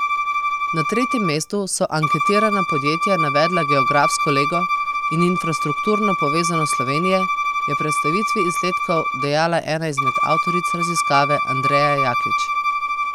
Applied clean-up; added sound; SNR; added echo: none; Bowed string instrument; -1 dB; none.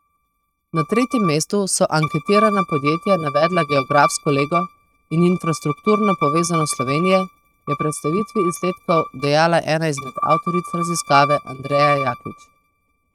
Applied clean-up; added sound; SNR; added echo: neural mask model RNNoise.